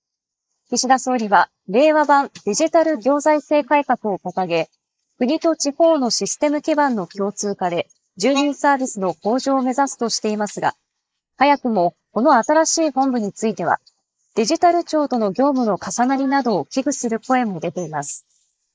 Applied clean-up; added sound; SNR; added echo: neural mask model Resemble Enhance denoiser.